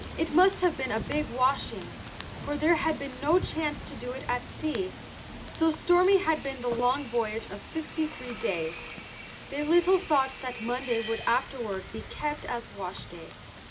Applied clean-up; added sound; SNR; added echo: none; Rain / Train; 6 dB; none.